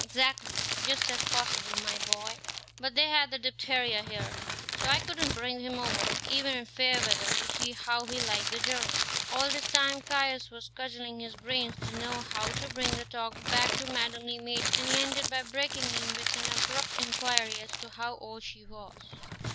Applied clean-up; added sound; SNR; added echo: none; Crumpling, crinkling; 1 dB; none.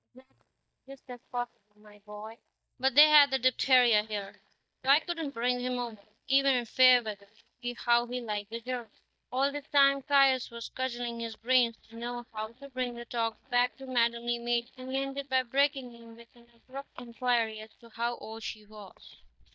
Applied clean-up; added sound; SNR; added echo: neural mask model DeepFilterNet 3.